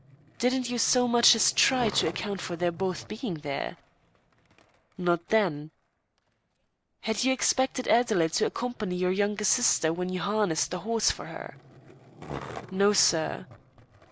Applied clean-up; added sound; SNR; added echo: none; Skateboard; 18 dB; none.